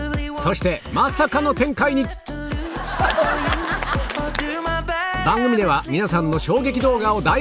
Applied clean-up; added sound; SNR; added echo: none; none; none; none.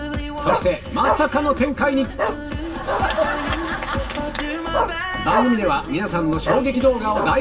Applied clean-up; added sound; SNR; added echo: none; Bark; 5 dB; reverberation time 1.7 s.